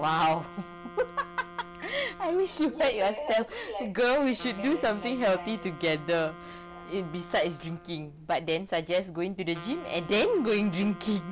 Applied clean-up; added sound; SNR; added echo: none; Wind instrument, woodwind instrument; 17 dB; none.